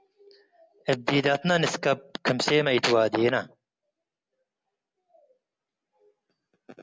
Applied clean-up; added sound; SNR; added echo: none; none; none; none.